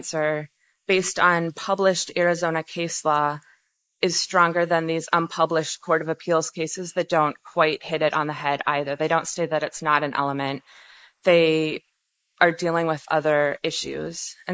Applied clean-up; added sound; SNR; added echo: neural mask model Resemble Enhance denoiser.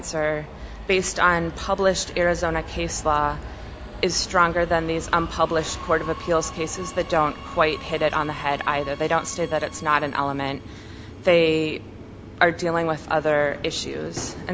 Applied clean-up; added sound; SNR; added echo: none; Subway, metro, underground; 13 dB; none.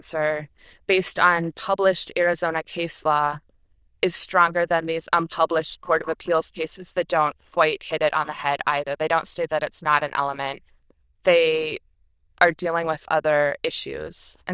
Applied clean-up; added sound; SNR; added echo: neural diffusion model UNIVERSE++.